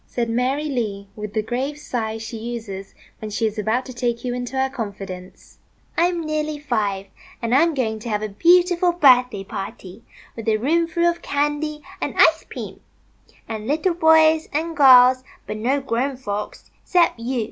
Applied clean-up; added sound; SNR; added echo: none; none; none; none.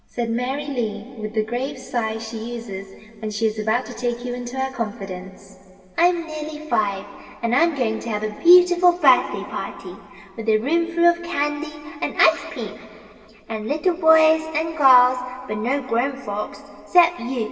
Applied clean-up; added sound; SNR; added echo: none; none; none; reverberation time 2.5 s.